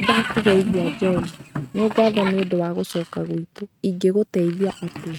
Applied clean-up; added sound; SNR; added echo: neural mask model RNNoise.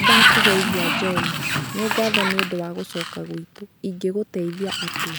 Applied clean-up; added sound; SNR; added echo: none; Sliding door; -4 dB; none.